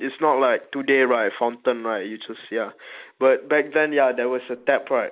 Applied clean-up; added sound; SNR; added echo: neural mask model Resemble Enhance denoiser.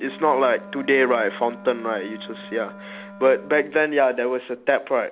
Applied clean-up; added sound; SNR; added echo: none; Wind instrument, woodwind instrument; 19 dB; none.